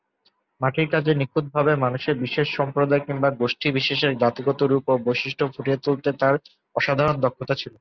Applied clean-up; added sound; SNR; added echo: none; none; none; none.